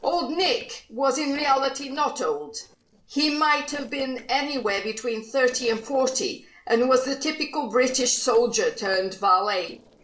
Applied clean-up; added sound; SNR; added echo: neural separator model SepFormer DNS4.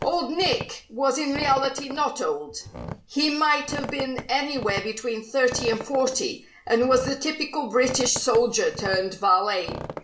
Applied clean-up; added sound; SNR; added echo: none; Squeak; 13 dB; reverberation time 0.2 s.